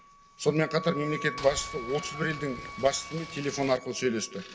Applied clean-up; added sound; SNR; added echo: none; Wind instrument, woodwind instrument + Boat, Water vehicle; 12 dB; none.